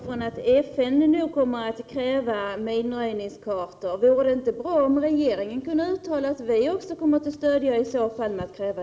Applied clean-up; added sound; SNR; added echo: none; none; none; none.